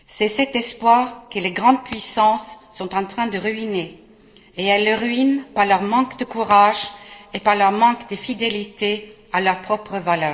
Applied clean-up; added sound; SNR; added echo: neural separator model SepFormer DNS4.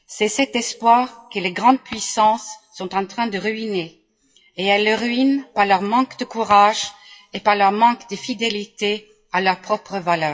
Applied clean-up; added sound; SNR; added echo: classical method WPE with log-MMSE.